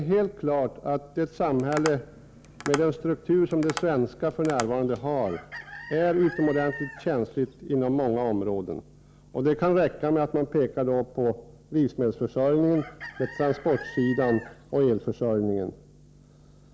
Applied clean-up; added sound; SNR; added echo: none; Tap + Chicken, rooster; 15 dB; none.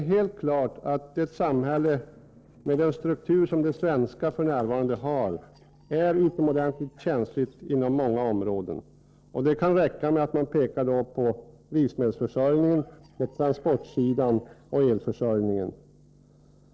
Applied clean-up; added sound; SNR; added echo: neural separator model SepFormer DNS4.